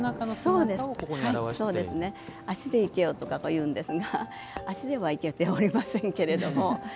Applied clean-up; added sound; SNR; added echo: none; Shatter + Thunder; 18 dB; none.